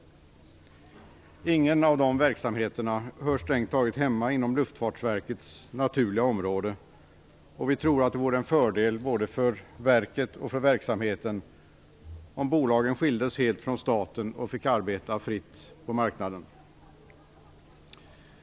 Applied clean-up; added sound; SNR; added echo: none; none; none; none.